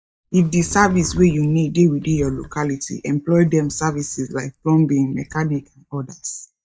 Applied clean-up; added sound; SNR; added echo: neural mask model DeepFilterNet 3.